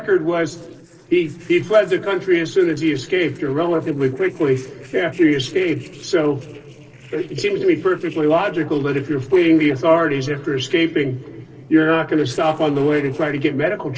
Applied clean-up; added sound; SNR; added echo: neural separator model SepFormer DNS4.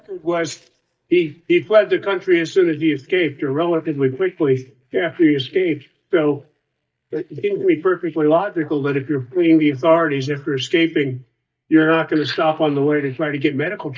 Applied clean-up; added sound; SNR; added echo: neural mask model DeepFilterNet 3.